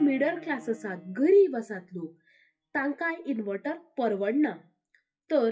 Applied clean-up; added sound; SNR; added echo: classical method WPE with log-MMSE.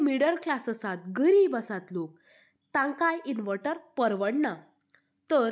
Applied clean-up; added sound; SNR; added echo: none; none; none; none.